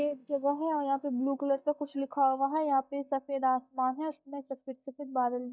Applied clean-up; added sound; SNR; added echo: neural mask model DeepFilterNet 3.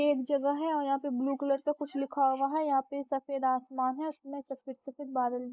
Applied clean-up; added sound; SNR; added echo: neural mask model Resemble Enhance denoiser.